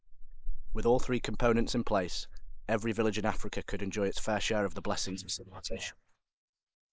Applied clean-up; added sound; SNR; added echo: neural mask model Resemble Enhance denoiser.